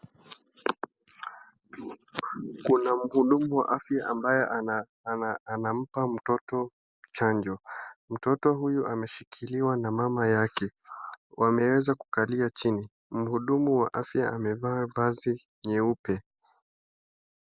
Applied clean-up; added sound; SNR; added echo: none; none; none; none.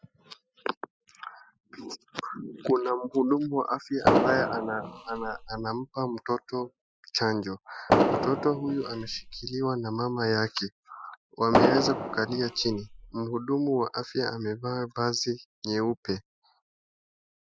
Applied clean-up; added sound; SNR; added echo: classical method Wiener filter.